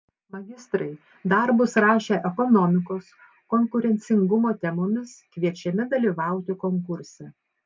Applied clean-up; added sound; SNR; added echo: none; none; none; none.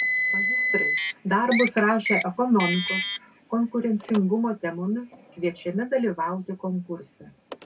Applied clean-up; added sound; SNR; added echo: none; Car; 1 dB; reverberation time 0.2 s.